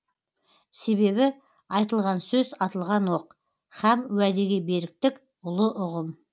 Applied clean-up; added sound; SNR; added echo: none; none; none; none.